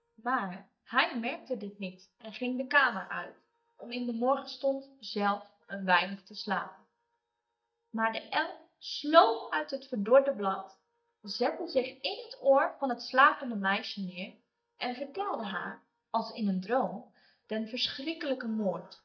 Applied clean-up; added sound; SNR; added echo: neural mask model DeepFilterNet 3.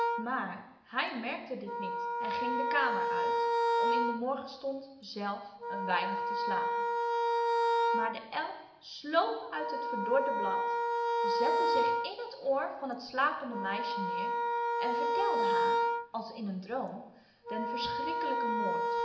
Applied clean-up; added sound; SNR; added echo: none; Wind instrument, woodwind instrument; -4 dB; reverberation time 0.8 s.